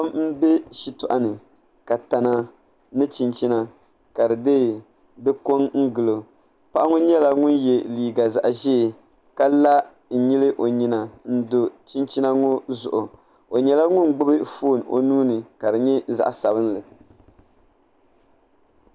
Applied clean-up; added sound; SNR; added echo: none; none; none; none.